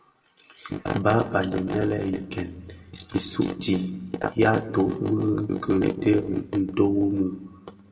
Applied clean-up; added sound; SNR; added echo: none; none; none; reverberation time 1.1 s.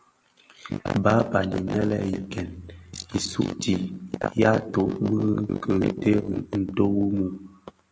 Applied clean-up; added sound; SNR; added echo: none; none; none; none.